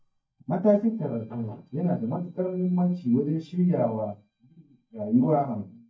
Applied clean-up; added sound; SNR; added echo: neural mask model DeepFilterNet 3.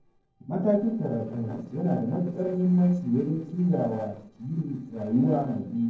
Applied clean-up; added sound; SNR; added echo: neural separator model SepFormer DNS4.